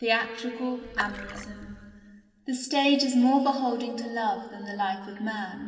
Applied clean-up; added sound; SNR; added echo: none; Water / Splash, splatter; 14 dB; reverberation time 2.7 s.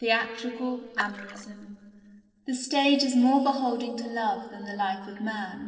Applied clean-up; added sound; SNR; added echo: neural separator model SepFormer DNS4.